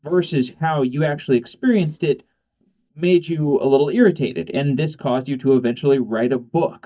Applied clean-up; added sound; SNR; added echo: neural mask model DeepFilterNet 3.